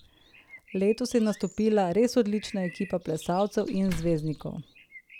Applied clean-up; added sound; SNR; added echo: none; Slam + Bird; 17 dB; none.